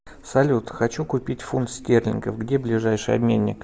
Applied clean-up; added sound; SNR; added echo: none; none; none; none.